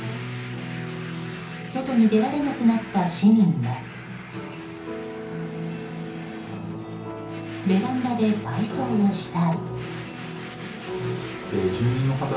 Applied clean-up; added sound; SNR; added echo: none; Domestic sounds, home sounds; 17 dB; reverberation time 0.6 s.